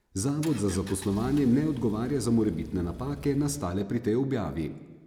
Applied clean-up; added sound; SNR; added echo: none; Engine; 17 dB; none.